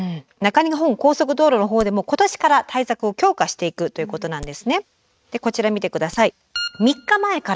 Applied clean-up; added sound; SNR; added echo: neural mask model RNNoise.